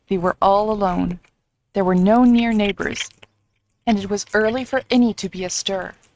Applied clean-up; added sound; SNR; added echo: neural mask model RNNoise.